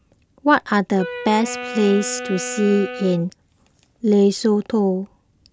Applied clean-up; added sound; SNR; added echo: none; Wind instrument, woodwind instrument; 11 dB; none.